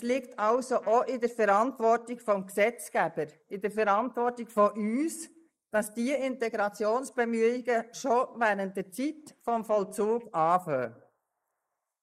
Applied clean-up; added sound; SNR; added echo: neural mask model Resemble Enhance denoiser.